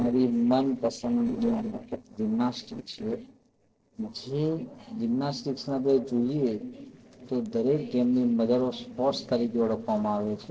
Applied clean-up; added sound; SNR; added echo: neural separator model SepFormer DNS4.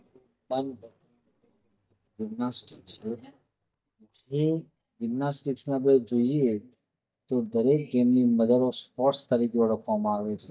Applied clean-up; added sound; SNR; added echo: neural mask model DeepFilterNet 3.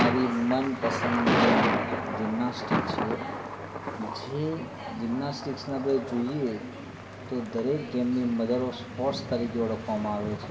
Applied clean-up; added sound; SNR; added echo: none; Thunder; 2 dB; reverberation time 2.3 s.